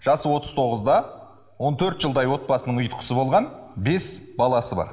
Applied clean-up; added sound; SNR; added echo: none; none; none; reverberation time 1.1 s.